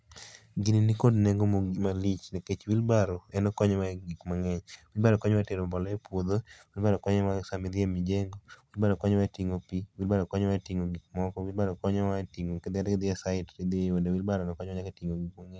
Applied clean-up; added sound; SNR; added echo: none; none; none; none.